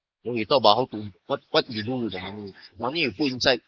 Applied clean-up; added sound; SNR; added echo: neural mask model Resemble Enhance denoiser.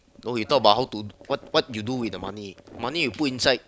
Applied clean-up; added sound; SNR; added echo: none; none; none; none.